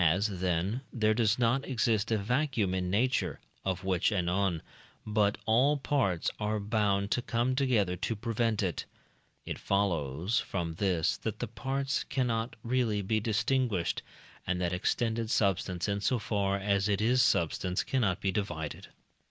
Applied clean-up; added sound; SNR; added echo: none; none; none; none.